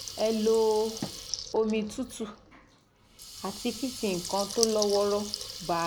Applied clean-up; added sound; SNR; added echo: none; Water tap, faucet / Liquid; 9 dB; none.